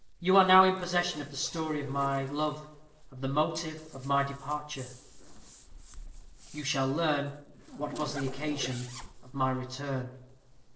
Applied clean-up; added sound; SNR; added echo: neural separator model SepFormer DNS4.